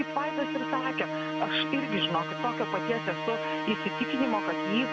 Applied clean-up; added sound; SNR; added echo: none; Musical instrument; 1 dB; none.